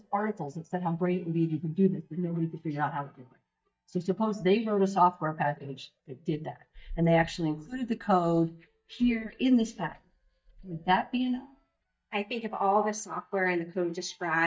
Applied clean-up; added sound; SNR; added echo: neural mask model DeepFilterNet 3.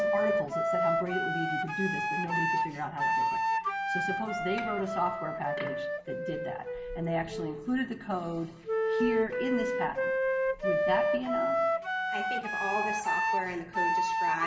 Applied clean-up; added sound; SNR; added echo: none; Wind instrument, woodwind instrument; -5 dB; reverberation time 0.2 s.